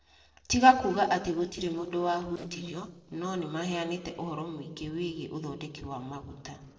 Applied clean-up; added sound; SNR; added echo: neural separator model SepFormer DNS4.